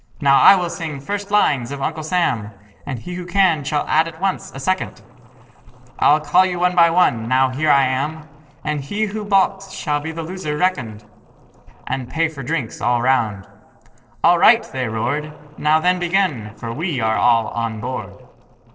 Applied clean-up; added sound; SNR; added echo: neural separator model SepFormer DNS4.